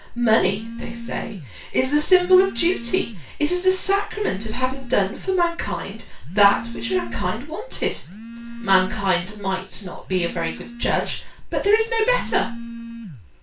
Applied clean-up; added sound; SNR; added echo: none; Telephone; 14 dB; reverberation time 0.3 s.